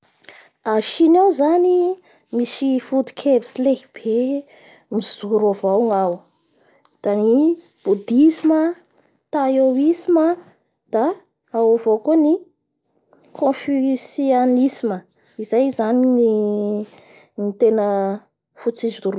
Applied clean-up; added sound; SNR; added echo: none; none; none; none.